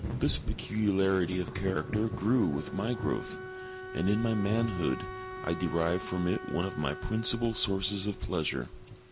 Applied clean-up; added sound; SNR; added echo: none; Thunder / Rain + Wind instrument, woodwind instrument; 9 dB; none.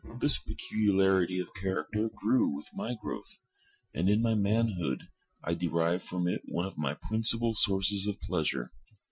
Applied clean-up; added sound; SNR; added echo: classical method Wiener filter.